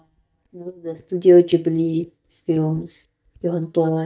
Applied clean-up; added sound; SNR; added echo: neural mask model DeepFilterNet 3.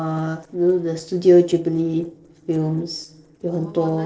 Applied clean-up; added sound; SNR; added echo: neural separator model SepFormer DNS4.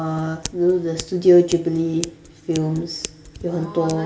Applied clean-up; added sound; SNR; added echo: none; Scissors; 17 dB; reverberation time 1.7 s.